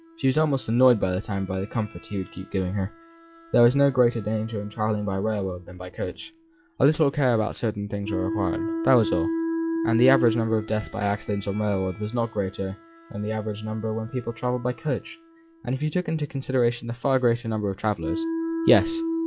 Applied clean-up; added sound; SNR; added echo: classical method log-MMSE.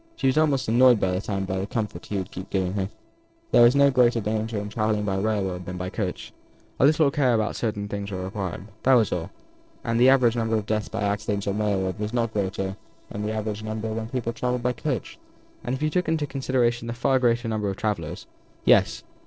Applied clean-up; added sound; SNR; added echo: neural separator model SepFormer DNS4.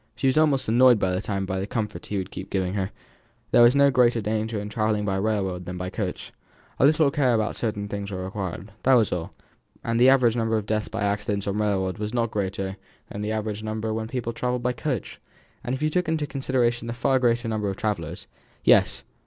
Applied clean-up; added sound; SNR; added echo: none; none; none; none.